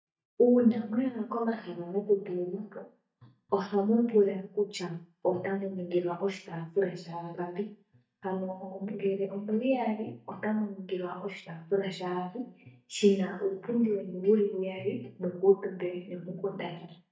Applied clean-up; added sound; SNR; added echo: neural mask model DeepFilterNet 3.